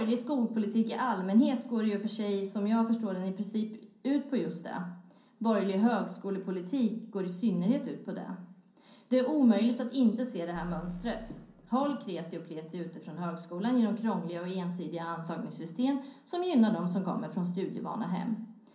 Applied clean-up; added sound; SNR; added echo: none; Alarm; 19 dB; reverberation time 0.6 s.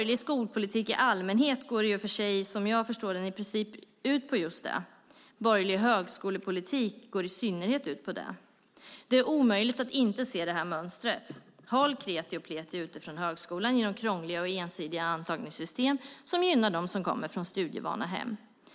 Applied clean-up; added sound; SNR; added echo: none; none; none; none.